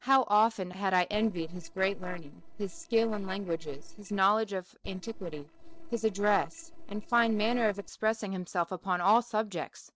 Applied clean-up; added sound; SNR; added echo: neural separator model SepFormer DNS4.